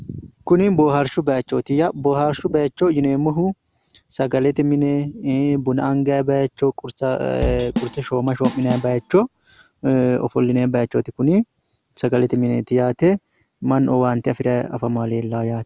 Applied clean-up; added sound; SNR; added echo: none; Drum / Drum kit; 8 dB; none.